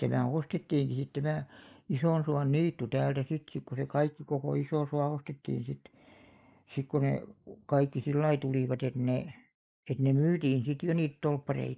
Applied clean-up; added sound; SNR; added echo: neural mask model Resemble Enhance denoiser.